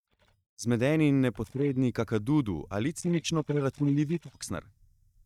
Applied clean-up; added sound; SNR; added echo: neural mask model DeepFilterNet 3.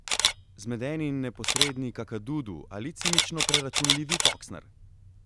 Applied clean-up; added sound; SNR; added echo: none; Camera; -4 dB; none.